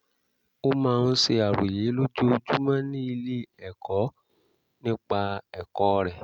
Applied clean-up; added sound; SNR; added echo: none; none; none; none.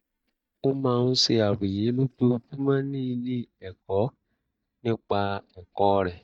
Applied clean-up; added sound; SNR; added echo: neural mask model DeepFilterNet 3.